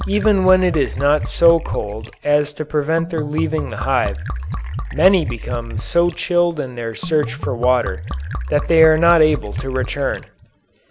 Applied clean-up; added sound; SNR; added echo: none; Liquid; 8 dB; none.